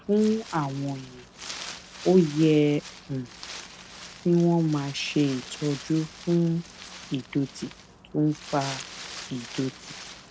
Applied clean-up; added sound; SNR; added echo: none; Wind; 15 dB; none.